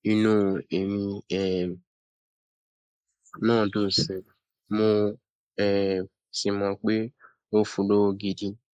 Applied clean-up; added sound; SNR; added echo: neural mask model Resemble Enhance denoiser.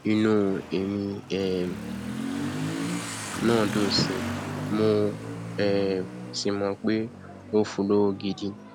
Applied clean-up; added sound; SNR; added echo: none; Motorcycle / Accelerating, revving, vroom; 7 dB; none.